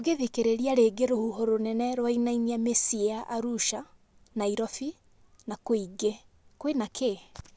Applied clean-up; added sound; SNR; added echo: none; none; none; none.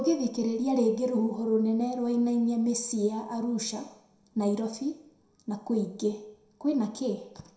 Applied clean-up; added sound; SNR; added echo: none; none; none; reverberation time 0.6 s.